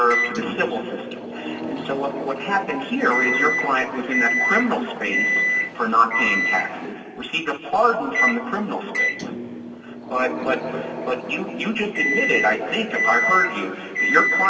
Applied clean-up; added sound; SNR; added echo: none; Microwave oven; 2 dB; reverberation time 2.4 s.